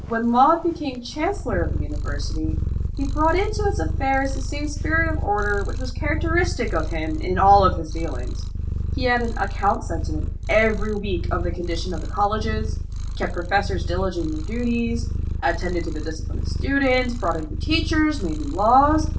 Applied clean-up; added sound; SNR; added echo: none; Purr; 2 dB; reverberation time 0.3 s.